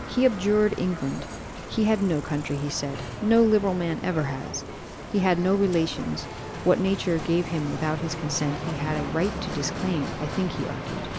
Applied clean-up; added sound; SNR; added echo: none; Bicycle; 8 dB; none.